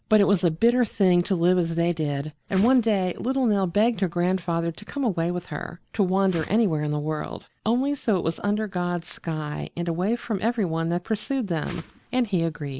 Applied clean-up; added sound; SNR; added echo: none; Whoosh, swoosh, swish; 19 dB; none.